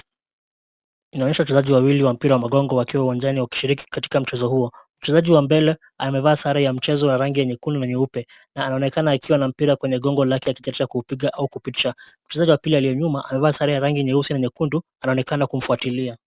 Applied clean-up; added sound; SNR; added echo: none; none; none; none.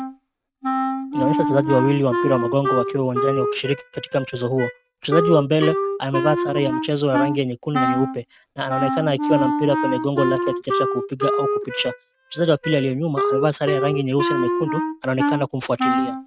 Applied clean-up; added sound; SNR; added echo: neural mask model RNNoise.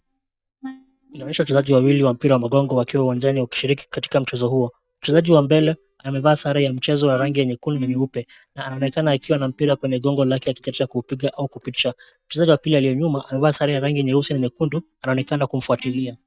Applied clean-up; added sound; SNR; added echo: neural mask model DeepFilterNet 3.